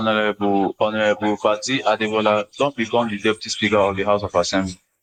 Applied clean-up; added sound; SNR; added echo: neural mask model Resemble Enhance denoiser.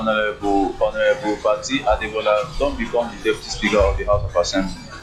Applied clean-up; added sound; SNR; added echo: classical method log-MMSE.